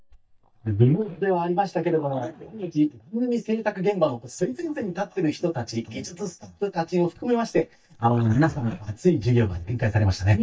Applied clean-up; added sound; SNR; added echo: neural mask model DeepFilterNet 3.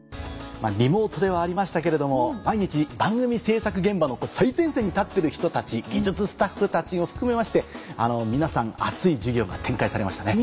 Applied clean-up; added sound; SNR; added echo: none; none; none; none.